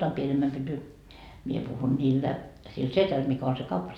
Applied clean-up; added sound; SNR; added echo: none; none; none; none.